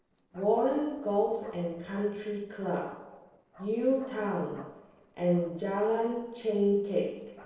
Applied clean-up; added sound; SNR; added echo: neural separator model SepFormer DNS4.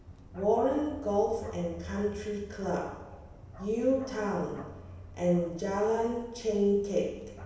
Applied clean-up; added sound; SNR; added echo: none; Bark; 18 dB; reverberation time 0.9 s.